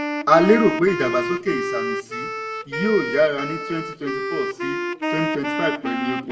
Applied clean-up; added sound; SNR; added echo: none; Wind instrument, woodwind instrument; 3 dB; reverberation time 1.3 s.